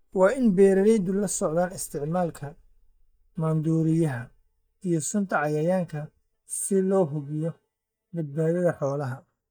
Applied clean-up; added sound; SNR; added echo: neural mask model DeepFilterNet 3.